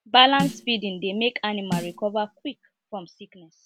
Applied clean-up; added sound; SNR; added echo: none; Snare drum; 10 dB; none.